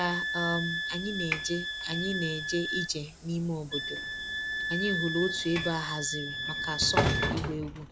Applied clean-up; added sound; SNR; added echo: none; Wind instrument, woodwind instrument + Sliding door / Train; 0 dB; none.